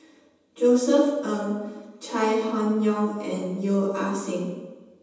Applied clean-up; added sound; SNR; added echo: none; none; none; reverberation time 1.1 s.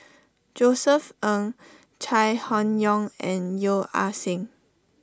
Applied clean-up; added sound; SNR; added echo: none; none; none; none.